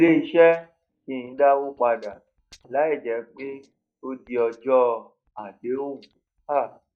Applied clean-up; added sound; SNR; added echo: neural mask model DeepFilterNet 3.